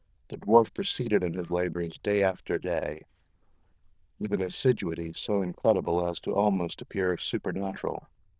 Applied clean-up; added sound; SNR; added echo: neural diffusion model UNIVERSE++.